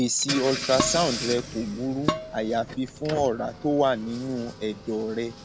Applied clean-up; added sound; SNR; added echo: none; Dishes, pots, and pans + Engine / Car; 7 dB; none.